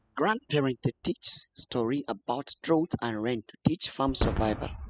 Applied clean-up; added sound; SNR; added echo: classical method spectral subtraction.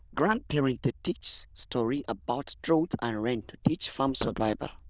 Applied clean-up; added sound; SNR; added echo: neural diffusion model UNIVERSE++.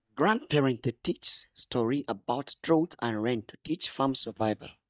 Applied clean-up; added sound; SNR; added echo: neural mask model DeepFilterNet 3.